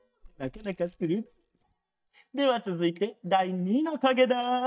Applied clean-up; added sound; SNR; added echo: neural mask model DeepFilterNet 3.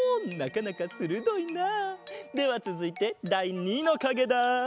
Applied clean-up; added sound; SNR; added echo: none; none; none; none.